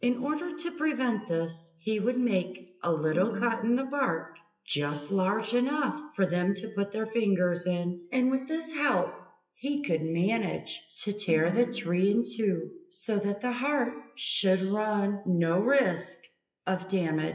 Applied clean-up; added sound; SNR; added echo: classical method WPE with log-MMSE.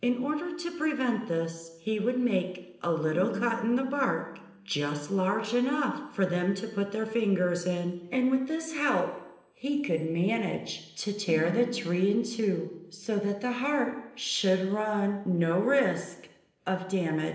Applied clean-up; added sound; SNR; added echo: neural separator model SepFormer DNS4.